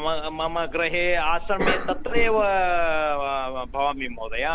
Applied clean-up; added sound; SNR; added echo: none; Cough; 2 dB; none.